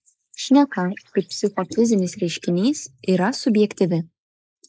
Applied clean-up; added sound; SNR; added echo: neural mask model Resemble Enhance denoiser.